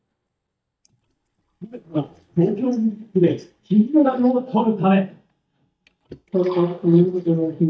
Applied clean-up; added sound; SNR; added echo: neural mask model DeepFilterNet 3.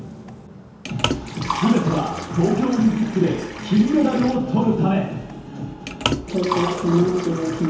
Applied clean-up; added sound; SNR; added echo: none; Liquid; 9 dB; reverberation time 1.0 s.